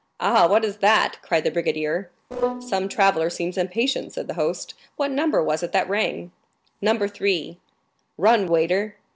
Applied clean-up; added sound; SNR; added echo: neural separator model SepFormer DNS4.